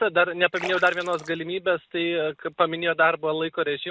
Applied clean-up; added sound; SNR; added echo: none; Splash, splatter; 16 dB; none.